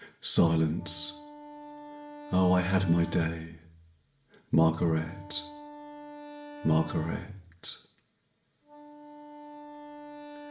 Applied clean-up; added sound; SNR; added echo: none; Wind instrument, woodwind instrument; 15 dB; reverberation time 0.5 s.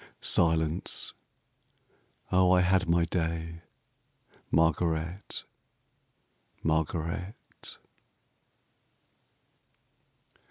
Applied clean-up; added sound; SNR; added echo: none; none; none; none.